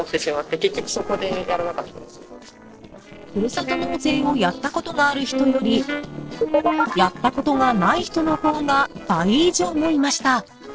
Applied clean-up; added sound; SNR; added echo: neural separator model SepFormer DNS4.